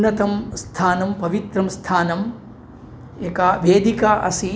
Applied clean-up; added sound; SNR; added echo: none; none; none; none.